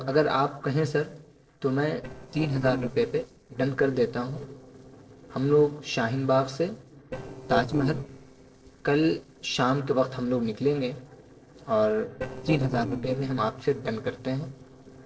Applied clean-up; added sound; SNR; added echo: neural separator model SepFormer DNS4.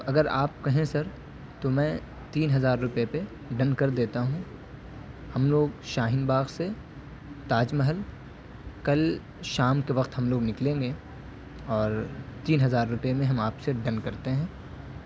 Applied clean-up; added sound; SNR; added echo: none; none; none; none.